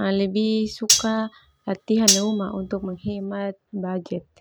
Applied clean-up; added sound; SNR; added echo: none; Cutlery, silverware; 0 dB; none.